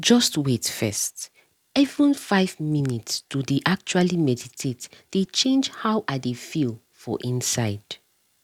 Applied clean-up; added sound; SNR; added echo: none; none; none; none.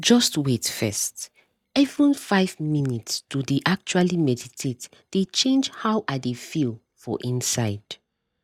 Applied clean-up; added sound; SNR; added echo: neural mask model DeepFilterNet 3.